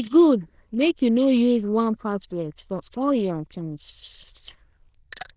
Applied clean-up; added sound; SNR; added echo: neural diffusion model UNIVERSE++.